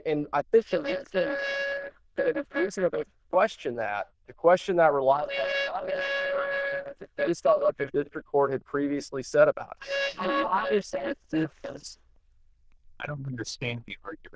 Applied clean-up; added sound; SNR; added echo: neural diffusion model UNIVERSE++.